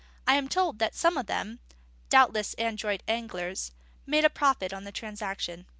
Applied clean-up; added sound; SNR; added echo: none; none; none; none.